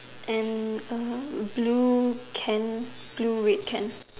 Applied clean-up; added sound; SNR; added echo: none; none; none; none.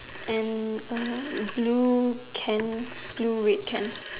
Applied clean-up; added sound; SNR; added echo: none; Telephone; 15 dB; none.